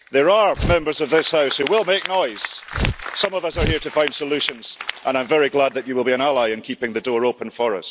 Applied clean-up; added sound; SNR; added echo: none; Tearing; 4 dB; none.